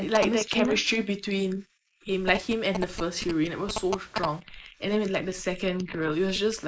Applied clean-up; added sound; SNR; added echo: neural mask model Resemble Enhance denoiser.